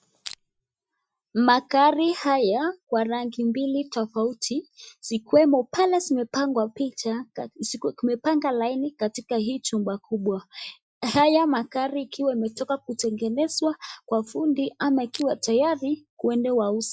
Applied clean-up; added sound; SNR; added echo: classical method Wiener filter.